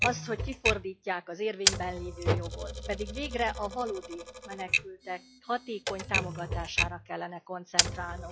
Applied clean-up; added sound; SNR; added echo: classical method log-MMSE.